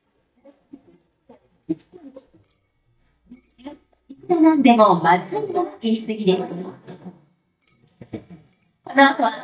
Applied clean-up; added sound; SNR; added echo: neural mask model DeepFilterNet 3.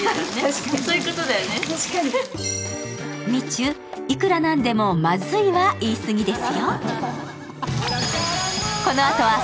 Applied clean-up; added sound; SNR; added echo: none; none; none; none.